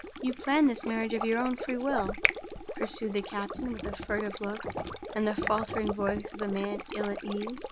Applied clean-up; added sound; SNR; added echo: none; Stream + Finger snapping; 4 dB; none.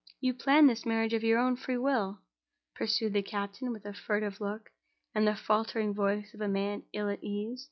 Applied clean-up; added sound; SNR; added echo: none; none; none; none.